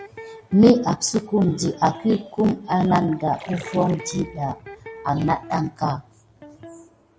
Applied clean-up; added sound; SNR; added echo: none; Splash, splatter + Electric guitar; 20 dB; none.